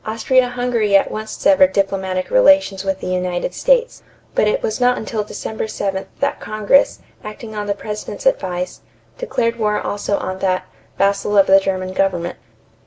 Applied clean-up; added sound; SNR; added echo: none; none; none; none.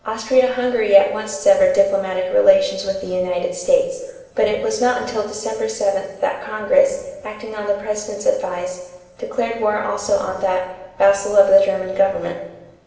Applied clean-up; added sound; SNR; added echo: none; none; none; reverberation time 1.0 s.